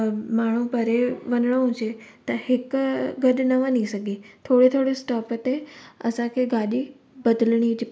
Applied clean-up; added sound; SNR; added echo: none; none; none; none.